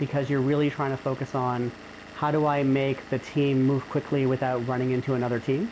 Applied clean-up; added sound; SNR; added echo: none; Engine / Vehicle; 18 dB; none.